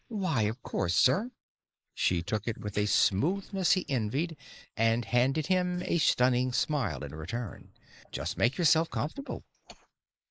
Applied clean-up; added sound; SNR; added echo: neural mask model Resemble Enhance denoiser.